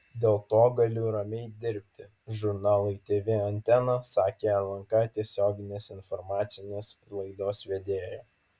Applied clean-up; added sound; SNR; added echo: none; none; none; none.